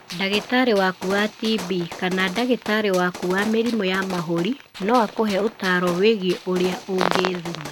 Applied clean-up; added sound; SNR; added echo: none; Gunshot, gunfire; 14 dB; none.